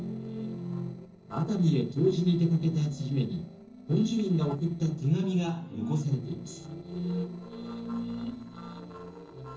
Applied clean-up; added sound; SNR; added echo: neural separator model SepFormer DNS4.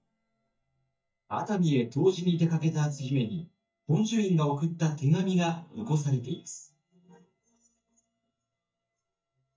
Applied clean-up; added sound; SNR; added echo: neural mask model DeepFilterNet 3.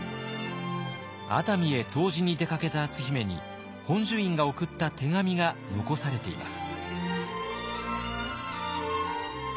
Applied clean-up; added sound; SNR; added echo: none; none; none; none.